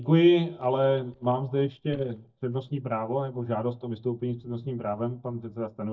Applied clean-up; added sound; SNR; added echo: neural mask model DeepFilterNet 3.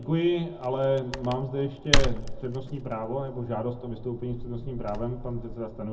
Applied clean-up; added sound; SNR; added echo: none; Tearing / Wood; 0 dB; reverberation time 0.4 s.